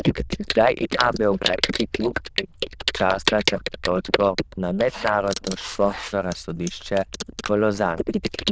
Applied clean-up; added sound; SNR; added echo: neural diffusion model UNIVERSE++.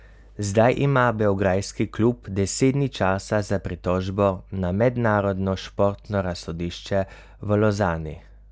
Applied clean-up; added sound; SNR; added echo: none; none; none; none.